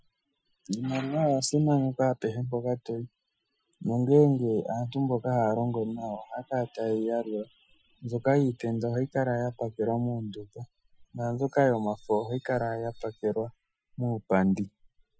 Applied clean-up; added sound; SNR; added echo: classical method Wiener filter.